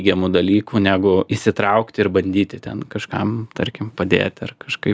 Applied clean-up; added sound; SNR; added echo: none; none; none; none.